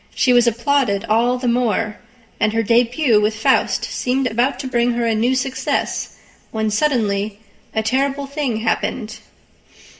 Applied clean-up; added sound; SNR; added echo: none; none; none; reverberation time 0.7 s.